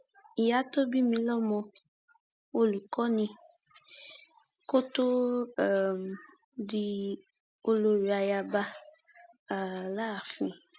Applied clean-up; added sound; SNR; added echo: none; none; none; none.